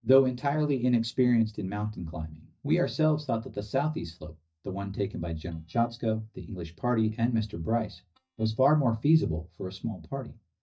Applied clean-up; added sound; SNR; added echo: neural mask model DeepFilterNet 3.